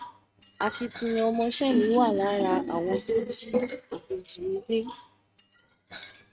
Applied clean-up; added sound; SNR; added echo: neural mask model RNNoise.